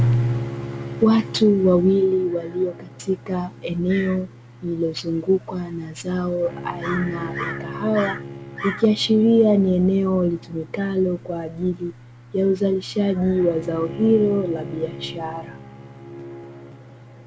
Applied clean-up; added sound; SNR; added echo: none; Bowed string instrument; 15 dB; none.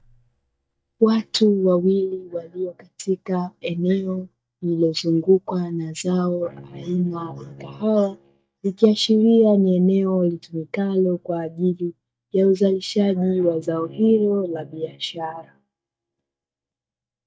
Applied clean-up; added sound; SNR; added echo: neural mask model DeepFilterNet 3.